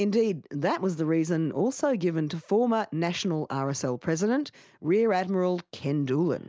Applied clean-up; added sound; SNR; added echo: none; none; none; none.